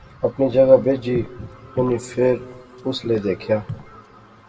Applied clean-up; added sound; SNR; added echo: none; Walk, footsteps; 17 dB; reverberation time 1.1 s.